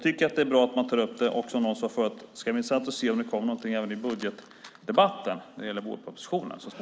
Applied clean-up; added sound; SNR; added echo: none; none; none; none.